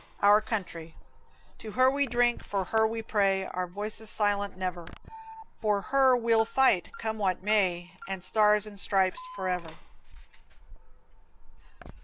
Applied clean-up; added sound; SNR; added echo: none; Alarm; 18 dB; none.